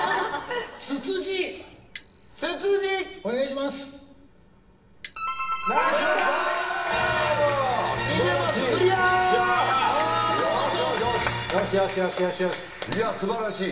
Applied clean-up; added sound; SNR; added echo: none; Bicycle bell; 5 dB; reverberation time 1.1 s.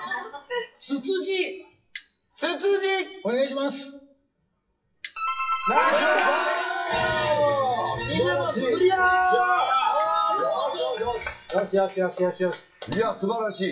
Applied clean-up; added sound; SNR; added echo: classical method WPE with log-MMSE.